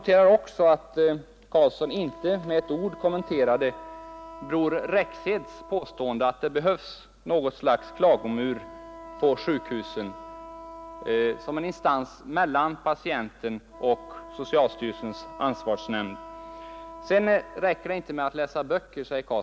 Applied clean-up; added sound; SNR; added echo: none; Wind instrument, woodwind instrument; 18 dB; none.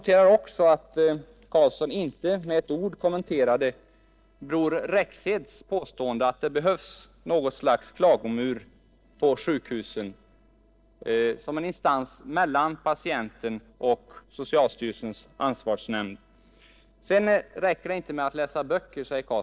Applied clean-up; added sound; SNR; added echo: neural separator model SepFormer DNS4.